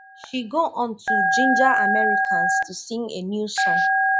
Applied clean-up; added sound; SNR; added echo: classical method log-MMSE.